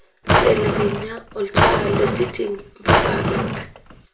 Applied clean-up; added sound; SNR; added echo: none; Drawer open or close; -4 dB; reverberation time 0.3 s.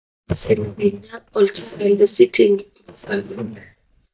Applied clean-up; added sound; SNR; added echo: neural mask model DeepFilterNet 3.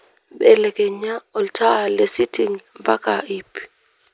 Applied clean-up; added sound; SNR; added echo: none; none; none; none.